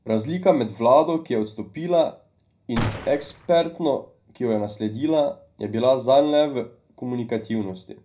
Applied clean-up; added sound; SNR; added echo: none; Gunshot, gunfire; 9 dB; reverberation time 0.4 s.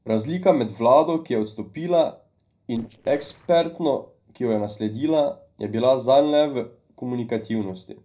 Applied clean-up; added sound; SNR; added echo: neural separator model SepFormer DNS4.